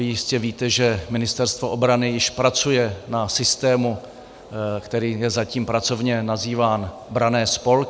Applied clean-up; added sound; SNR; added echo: none; none; none; none.